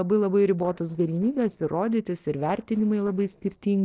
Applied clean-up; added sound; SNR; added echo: neural separator model SepFormer DNS4.